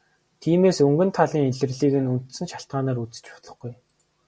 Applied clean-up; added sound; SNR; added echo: none; none; none; none.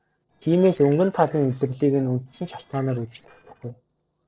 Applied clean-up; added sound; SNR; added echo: neural separator model SepFormer DNS4.